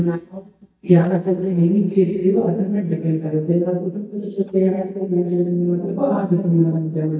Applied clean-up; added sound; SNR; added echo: neural mask model DeepFilterNet 3.